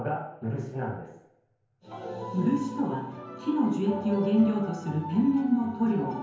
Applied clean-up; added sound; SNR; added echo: none; none; none; reverberation time 0.9 s.